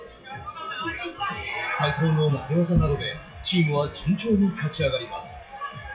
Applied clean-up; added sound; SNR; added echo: classical method WPE with log-MMSE.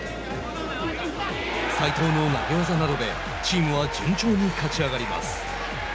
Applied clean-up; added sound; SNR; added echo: none; none; none; none.